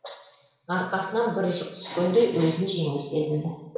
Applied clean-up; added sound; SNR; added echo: none; none; none; reverberation time 1.1 s.